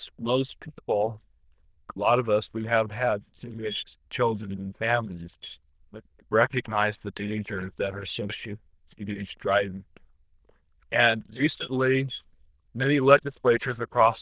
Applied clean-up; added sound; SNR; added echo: neural diffusion model UNIVERSE++.